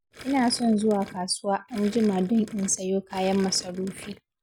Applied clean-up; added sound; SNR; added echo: none; Gurgling; 18 dB; none.